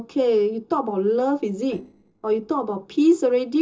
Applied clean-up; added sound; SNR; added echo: neural separator model SepFormer DNS4.